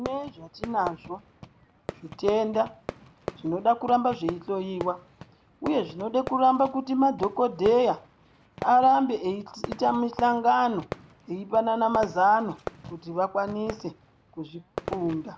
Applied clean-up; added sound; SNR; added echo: none; Fireworks; 14 dB; none.